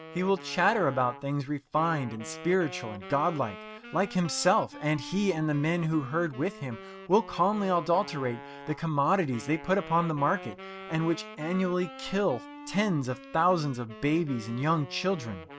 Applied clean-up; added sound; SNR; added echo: none; Wind instrument, woodwind instrument; 16 dB; none.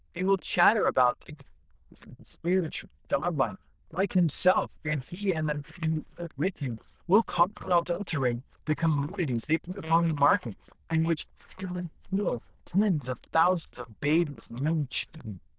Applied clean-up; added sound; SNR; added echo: neural diffusion model UNIVERSE++.